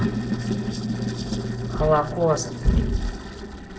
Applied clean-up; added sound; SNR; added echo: neural separator model SepFormer DNS4.